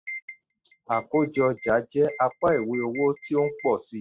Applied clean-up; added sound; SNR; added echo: neural mask model RNNoise.